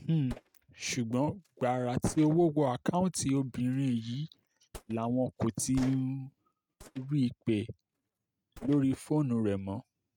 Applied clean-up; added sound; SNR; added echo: neural mask model RNNoise.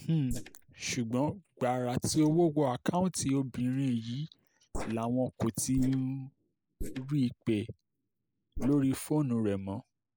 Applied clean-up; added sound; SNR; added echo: neural mask model Resemble Enhance denoiser.